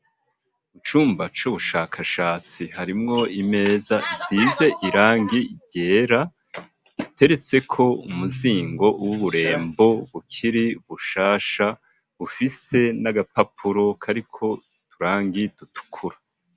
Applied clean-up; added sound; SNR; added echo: none; none; none; none.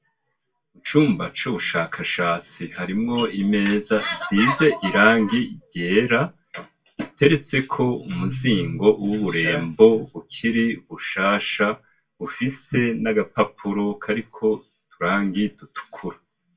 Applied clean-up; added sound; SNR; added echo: none; none; none; reverberation time 0.1 s.